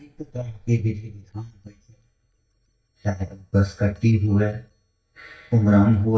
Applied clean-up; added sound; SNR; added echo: neural mask model DeepFilterNet 3.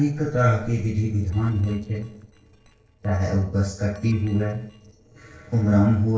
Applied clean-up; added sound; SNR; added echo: neural separator model SepFormer DNS4.